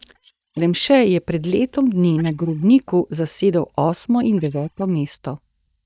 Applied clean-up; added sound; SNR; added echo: neural mask model DeepFilterNet 3.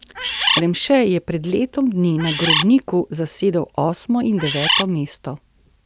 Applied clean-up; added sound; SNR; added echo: none; Bird; 0 dB; none.